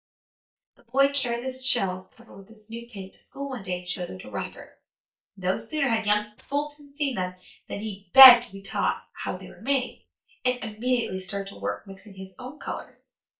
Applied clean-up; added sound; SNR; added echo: neural mask model DeepFilterNet 3.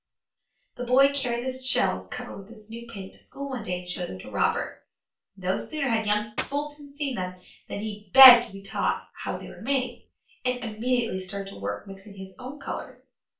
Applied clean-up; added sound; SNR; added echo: none; Clapping; 7 dB; reverberation time 0.3 s.